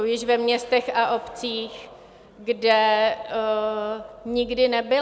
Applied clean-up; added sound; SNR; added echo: none; none; none; none.